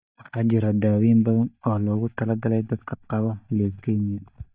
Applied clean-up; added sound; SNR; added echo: neural mask model DeepFilterNet 3.